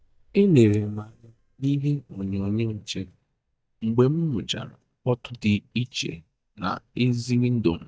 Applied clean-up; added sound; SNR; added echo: neural mask model DeepFilterNet 3.